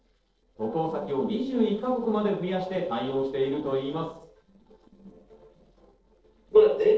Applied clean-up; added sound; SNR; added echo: neural separator model SepFormer DNS4.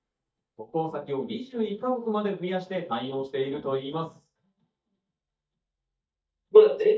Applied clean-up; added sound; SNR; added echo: neural mask model DeepFilterNet 3.